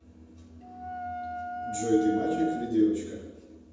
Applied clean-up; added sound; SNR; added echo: none; Wind instrument, woodwind instrument; 8 dB; reverberation time 1.1 s.